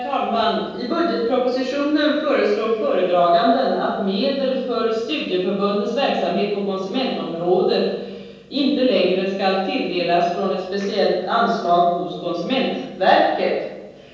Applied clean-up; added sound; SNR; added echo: none; none; none; reverberation time 1.3 s.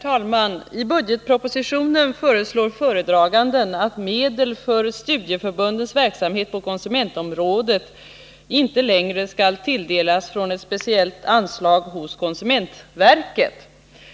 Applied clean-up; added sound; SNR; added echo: none; none; none; none.